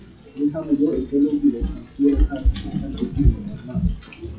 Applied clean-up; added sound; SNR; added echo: classical method WPE with log-MMSE.